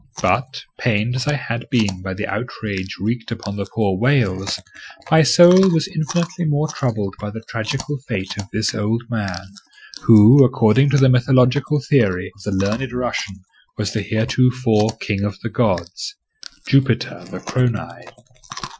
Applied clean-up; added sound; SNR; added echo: classical method Wiener filter.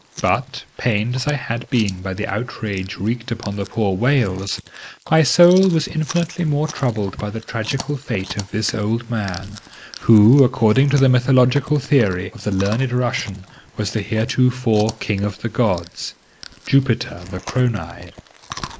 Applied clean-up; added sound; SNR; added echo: neural mask model Resemble Enhance denoiser.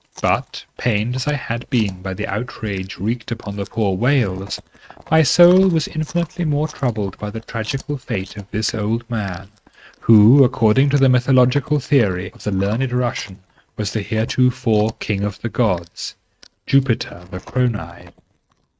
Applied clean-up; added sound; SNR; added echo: neural mask model RNNoise.